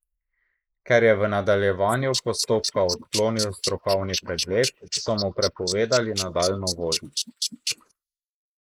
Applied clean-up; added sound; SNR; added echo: neural mask model Resemble Enhance denoiser.